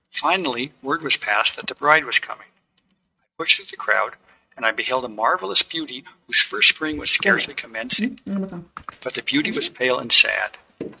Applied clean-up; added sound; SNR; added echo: neural mask model RNNoise.